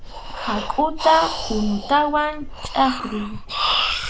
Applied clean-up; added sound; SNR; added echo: none; Breathing; 4 dB; none.